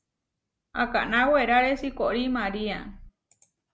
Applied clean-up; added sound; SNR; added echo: none; Idling / Car; 18 dB; none.